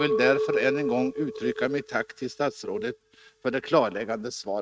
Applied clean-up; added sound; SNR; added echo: neural mask model RNNoise.